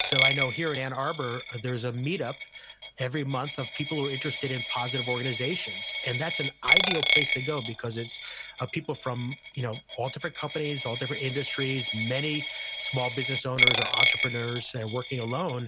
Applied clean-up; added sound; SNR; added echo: none; Coin (dropping); -1 dB; none.